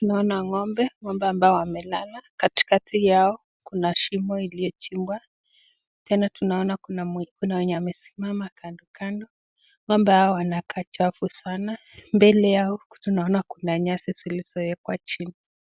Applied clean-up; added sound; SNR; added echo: none; none; none; none.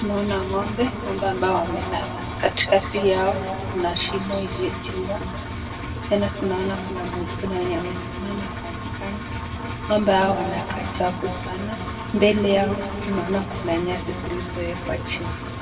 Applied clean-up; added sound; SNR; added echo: none; Engine; 6 dB; reverberation time 2.4 s.